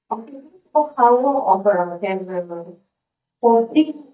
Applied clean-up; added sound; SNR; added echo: neural mask model DeepFilterNet 3.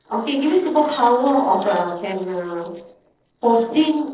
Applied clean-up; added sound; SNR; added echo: neural separator model SepFormer DNS4.